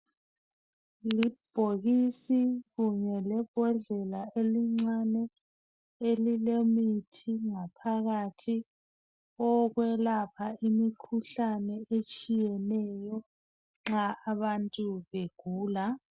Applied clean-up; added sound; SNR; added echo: none; none; none; none.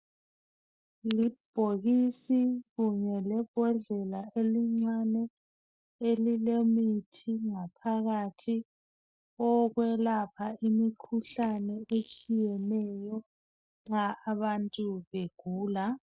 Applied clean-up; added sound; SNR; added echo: neural mask model DeepFilterNet 3.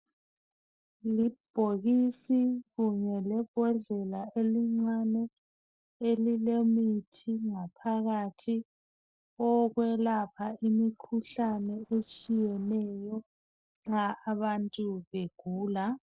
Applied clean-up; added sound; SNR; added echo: neural separator model SepFormer DNS4.